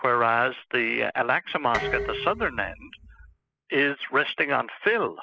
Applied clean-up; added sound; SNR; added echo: classical method spectral subtraction.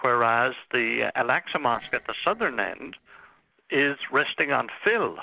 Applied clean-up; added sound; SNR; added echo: neural separator model SepFormer DNS4.